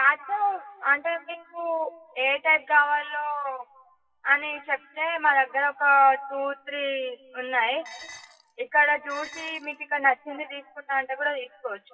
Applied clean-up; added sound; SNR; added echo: classical method WPE with log-MMSE.